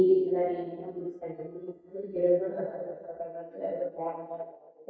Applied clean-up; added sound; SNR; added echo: neural mask model DeepFilterNet 3.